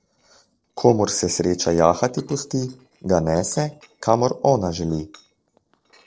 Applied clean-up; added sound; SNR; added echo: neural separator model SepFormer DNS4.